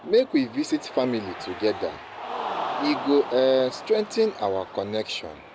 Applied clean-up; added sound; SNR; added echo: none; Cheering; 10 dB; none.